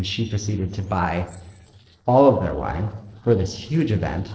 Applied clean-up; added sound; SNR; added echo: neural separator model SepFormer DNS4.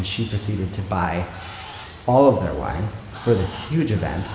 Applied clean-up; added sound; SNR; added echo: none; Water; 15 dB; reverberation time 2.0 s.